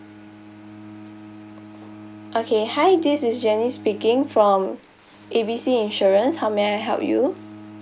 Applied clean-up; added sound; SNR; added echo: none; Bowed string instrument; 19 dB; none.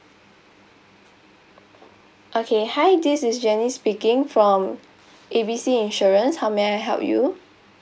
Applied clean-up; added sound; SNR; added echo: none; none; none; none.